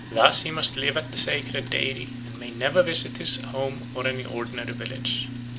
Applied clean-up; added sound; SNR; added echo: none; Sink (filling or washing); 8 dB; none.